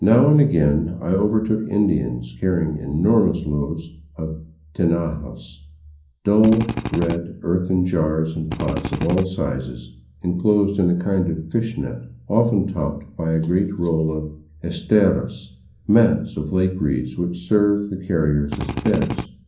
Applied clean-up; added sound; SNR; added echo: none; Drill; 5 dB; reverberation time 0.6 s.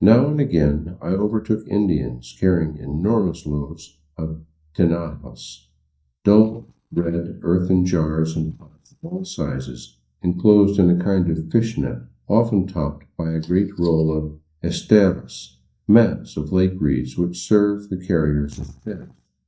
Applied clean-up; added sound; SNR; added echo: neural mask model DeepFilterNet 3.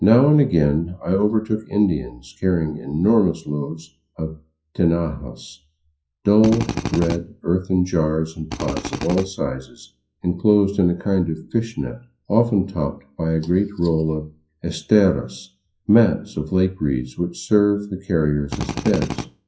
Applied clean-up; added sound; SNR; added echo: classical method WPE with log-MMSE.